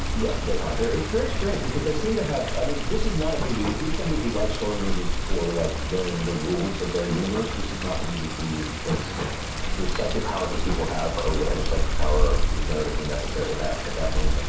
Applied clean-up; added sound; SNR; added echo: none; Water; -3 dB; reverberation time 0.6 s.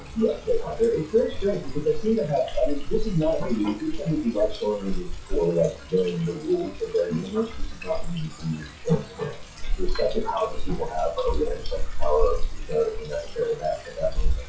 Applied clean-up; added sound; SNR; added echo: classical method WPE with log-MMSE.